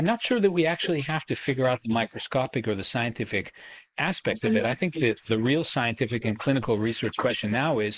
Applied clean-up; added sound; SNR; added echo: neural mask model Resemble Enhance denoiser.